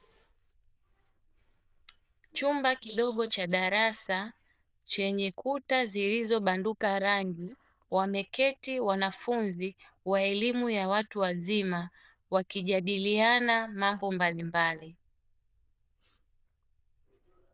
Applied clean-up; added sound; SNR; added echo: neural diffusion model UNIVERSE++.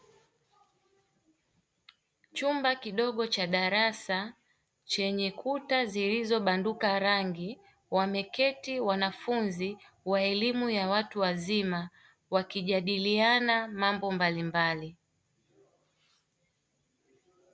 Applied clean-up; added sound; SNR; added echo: none; none; none; none.